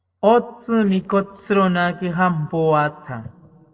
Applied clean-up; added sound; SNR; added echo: neural separator model SepFormer DNS4.